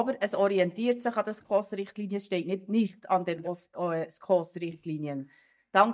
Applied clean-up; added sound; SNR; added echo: neural mask model DeepFilterNet 3.